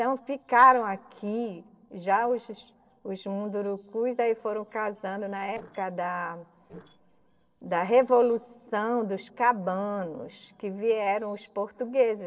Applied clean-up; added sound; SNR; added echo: neural separator model SepFormer DNS4.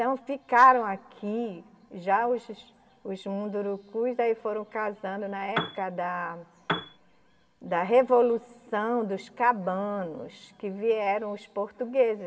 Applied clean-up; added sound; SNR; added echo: none; Piano; 3 dB; reverberation time 0.3 s.